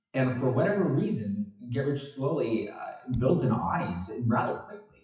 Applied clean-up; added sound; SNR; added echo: classical method WPE with log-MMSE.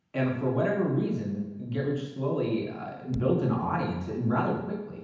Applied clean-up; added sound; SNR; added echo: none; Thump, thud; 18 dB; reverberation time 0.9 s.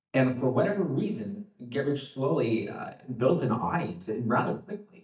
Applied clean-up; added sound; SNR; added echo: neural mask model DeepFilterNet 3.